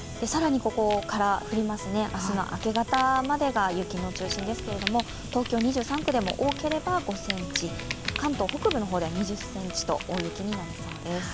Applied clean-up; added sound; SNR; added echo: none; Fire; 10 dB; none.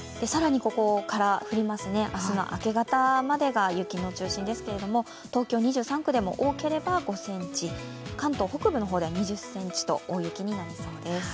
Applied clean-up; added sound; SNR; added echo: none; none; none; none.